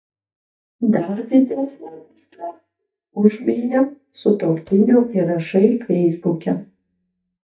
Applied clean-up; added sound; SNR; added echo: neural mask model DeepFilterNet 3.